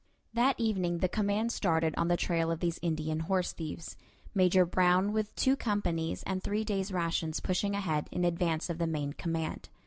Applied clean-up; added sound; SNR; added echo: none; none; none; none.